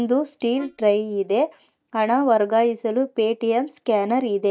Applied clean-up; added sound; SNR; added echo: neural mask model DeepFilterNet 3.